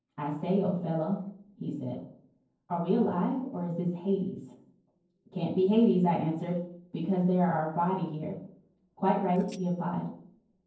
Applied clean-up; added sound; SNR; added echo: neural separator model SepFormer DNS4.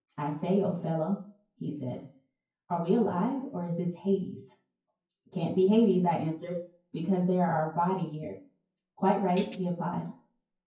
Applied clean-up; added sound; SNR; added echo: classical method WPE with log-MMSE.